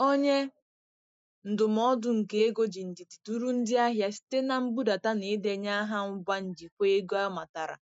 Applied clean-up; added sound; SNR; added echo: neural mask model Resemble Enhance denoiser.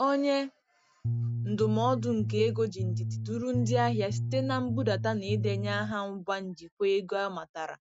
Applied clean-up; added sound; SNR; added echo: none; Bass guitar; 2 dB; none.